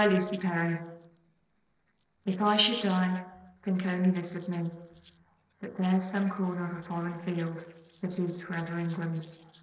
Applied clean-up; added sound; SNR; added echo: neural separator model SepFormer DNS4.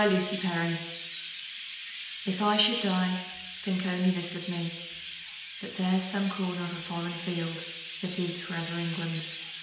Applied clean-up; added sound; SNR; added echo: none; Chirp, tweet; 9 dB; reverberation time 1.0 s.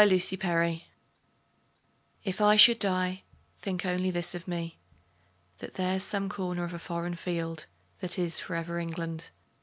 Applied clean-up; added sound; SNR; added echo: none; none; none; none.